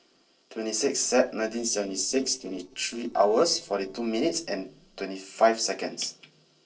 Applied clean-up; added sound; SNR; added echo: neural separator model SepFormer DNS4.